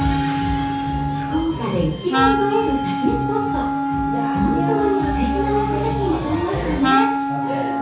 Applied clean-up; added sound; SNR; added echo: none; Wind instrument, woodwind instrument; 0 dB; reverberation time 0.6 s.